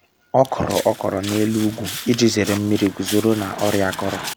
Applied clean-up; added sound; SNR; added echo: none; Walk, footsteps; 12 dB; none.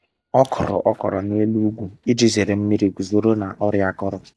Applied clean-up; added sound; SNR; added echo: neural mask model DeepFilterNet 3.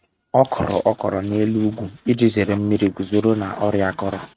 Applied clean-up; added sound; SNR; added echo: neural mask model RNNoise.